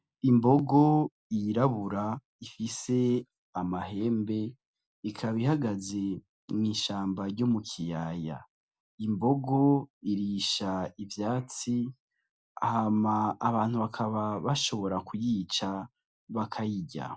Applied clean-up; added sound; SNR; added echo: none; none; none; none.